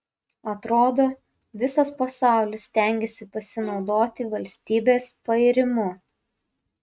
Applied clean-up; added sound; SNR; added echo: neural mask model RNNoise.